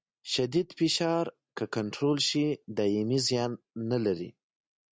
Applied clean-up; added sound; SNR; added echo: none; none; none; none.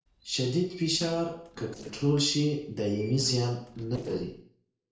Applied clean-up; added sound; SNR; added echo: neural separator model SepFormer DNS4.